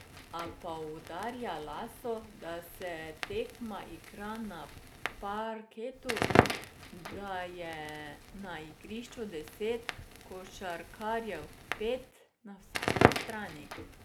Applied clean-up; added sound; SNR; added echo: none; Crackle; -4 dB; none.